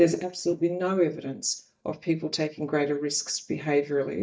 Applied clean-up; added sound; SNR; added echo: neural mask model DeepFilterNet 3.